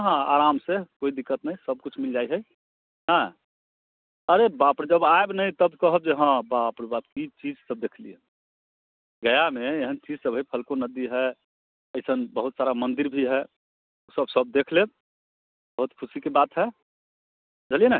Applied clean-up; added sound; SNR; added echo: none; none; none; none.